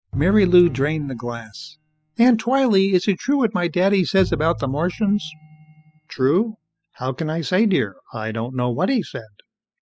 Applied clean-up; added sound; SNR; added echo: classical method spectral subtraction.